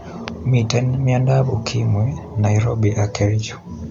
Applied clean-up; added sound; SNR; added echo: none; none; none; none.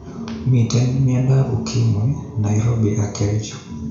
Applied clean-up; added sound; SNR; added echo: none; none; none; reverberation time 0.6 s.